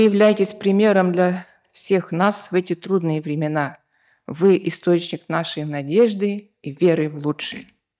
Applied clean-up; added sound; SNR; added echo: neural mask model DeepFilterNet 3.